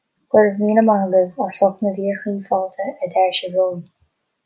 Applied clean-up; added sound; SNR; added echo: none; none; none; none.